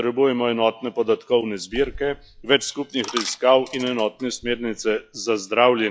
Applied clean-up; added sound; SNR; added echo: classical method log-MMSE.